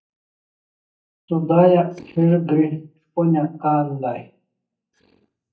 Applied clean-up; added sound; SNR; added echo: neural mask model DeepFilterNet 3.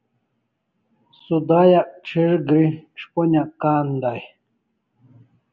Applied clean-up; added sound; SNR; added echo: none; none; none; none.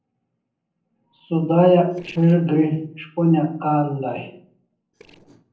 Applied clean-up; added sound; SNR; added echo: neural separator model SepFormer DNS4.